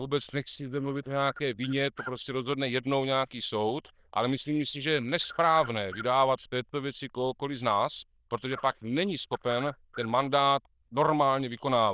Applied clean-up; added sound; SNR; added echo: neural diffusion model UNIVERSE++.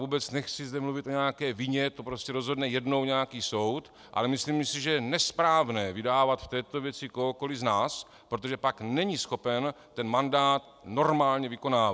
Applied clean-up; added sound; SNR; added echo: none; none; none; none.